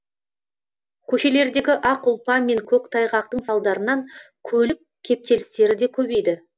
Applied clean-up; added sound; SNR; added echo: none; none; none; none.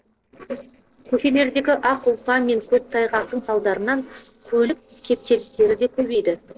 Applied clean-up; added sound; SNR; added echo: neural separator model SepFormer DNS4.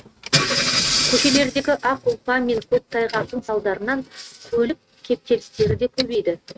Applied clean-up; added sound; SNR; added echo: neural mask model RNNoise.